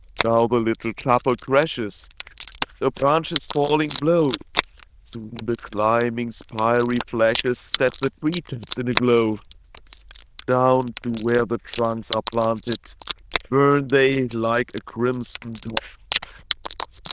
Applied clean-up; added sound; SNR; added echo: neural diffusion model UNIVERSE++.